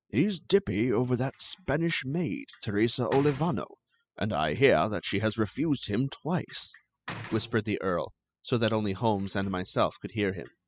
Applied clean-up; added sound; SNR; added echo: classical method spectral subtraction.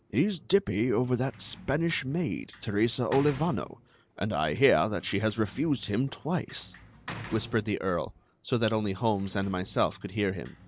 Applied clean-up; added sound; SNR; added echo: none; Sliding door / Slam; 19 dB; none.